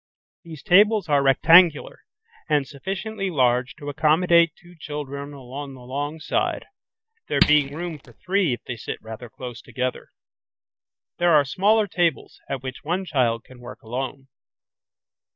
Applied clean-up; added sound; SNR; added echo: neural mask model DeepFilterNet 3.